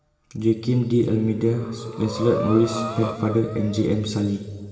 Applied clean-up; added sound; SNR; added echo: none; Breathing; 11 dB; reverberation time 2.1 s.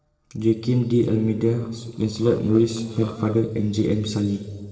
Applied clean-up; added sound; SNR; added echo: neural separator model SepFormer DNS4.